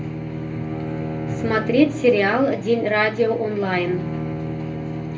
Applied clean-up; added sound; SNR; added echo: none; Bowed string instrument; 7 dB; reverberation time 0.3 s.